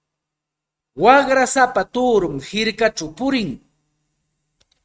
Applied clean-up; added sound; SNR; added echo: neural mask model RNNoise.